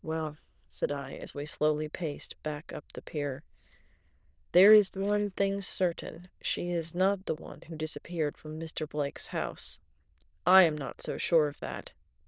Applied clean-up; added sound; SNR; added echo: neural diffusion model UNIVERSE++.